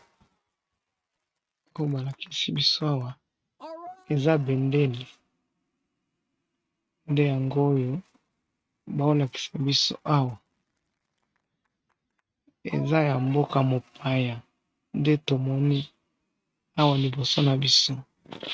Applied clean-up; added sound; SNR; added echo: neural mask model RNNoise.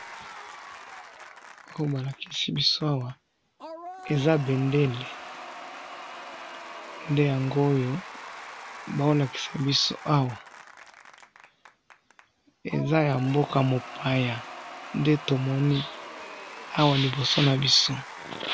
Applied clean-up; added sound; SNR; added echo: none; Applause / Crowd / Cheering; 14 dB; none.